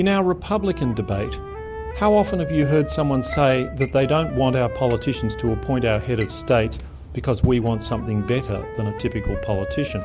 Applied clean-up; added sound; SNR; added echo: none; Wind instrument, woodwind instrument + Drawer open or close; 10 dB; none.